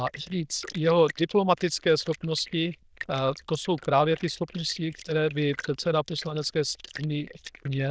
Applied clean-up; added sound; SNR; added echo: neural diffusion model UNIVERSE++.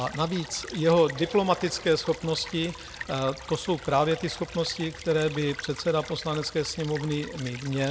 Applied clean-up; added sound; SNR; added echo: none; Stream / Trickle, dribble; 15 dB; none.